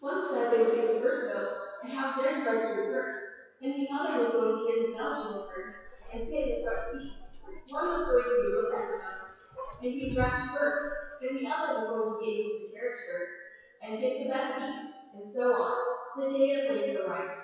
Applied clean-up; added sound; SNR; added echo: classical method WPE with log-MMSE.